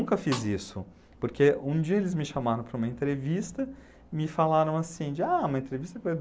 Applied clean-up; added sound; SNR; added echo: none; Snare drum; 13 dB; none.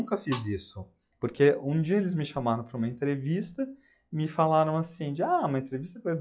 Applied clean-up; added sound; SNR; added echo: classical method log-MMSE.